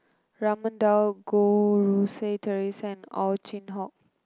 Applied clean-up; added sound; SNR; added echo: none; none; none; none.